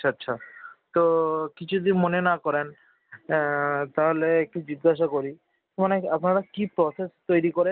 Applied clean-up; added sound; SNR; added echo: none; none; none; none.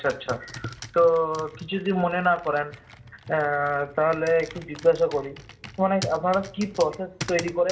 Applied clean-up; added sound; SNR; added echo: none; Computer keyboard; 16 dB; reverberation time 0.5 s.